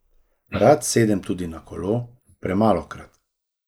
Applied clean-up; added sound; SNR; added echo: neural mask model Resemble Enhance denoiser.